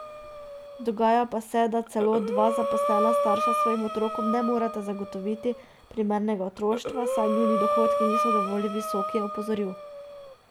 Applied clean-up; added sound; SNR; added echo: none; Breathing; 2 dB; none.